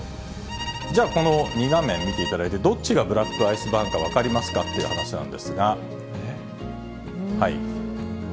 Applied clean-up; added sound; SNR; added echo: none; Bowed string instrument; 10 dB; none.